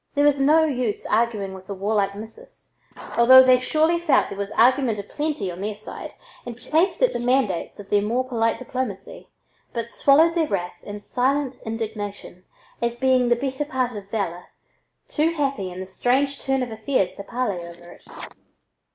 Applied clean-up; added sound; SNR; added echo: neural mask model Resemble Enhance denoiser.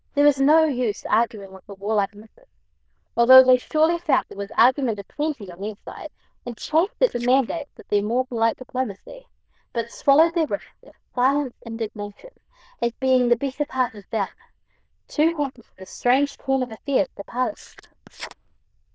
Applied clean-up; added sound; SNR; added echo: neural diffusion model UNIVERSE++.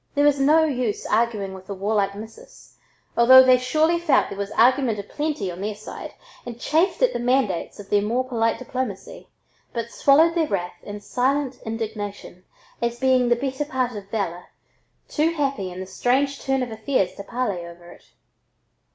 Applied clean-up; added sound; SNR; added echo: none; none; none; none.